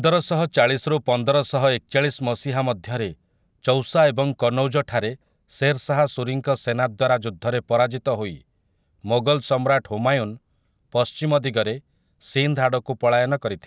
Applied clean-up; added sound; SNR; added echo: none; none; none; none.